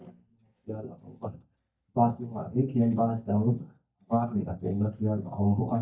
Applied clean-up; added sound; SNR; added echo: neural mask model DeepFilterNet 3.